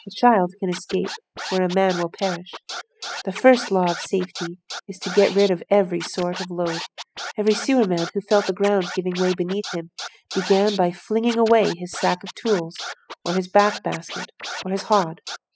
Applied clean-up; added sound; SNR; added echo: classical method spectral subtraction.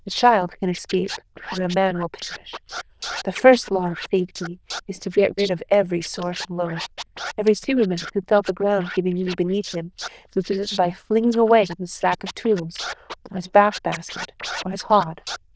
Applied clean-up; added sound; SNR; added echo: neural diffusion model UNIVERSE++.